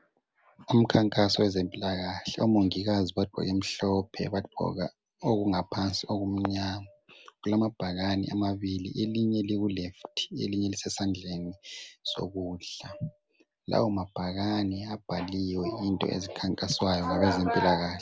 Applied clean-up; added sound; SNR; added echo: none; none; none; none.